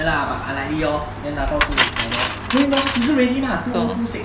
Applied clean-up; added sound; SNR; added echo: none; Cutlery, silverware; 5 dB; none.